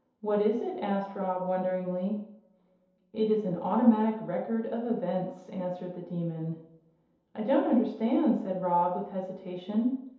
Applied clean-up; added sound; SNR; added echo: none; none; none; reverberation time 0.8 s.